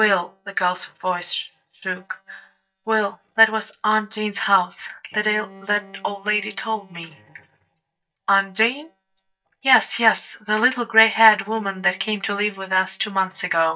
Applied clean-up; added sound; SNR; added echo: neural mask model DeepFilterNet 3.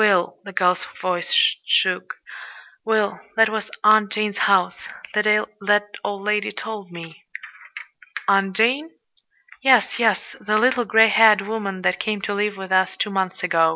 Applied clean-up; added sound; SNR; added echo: none; none; none; none.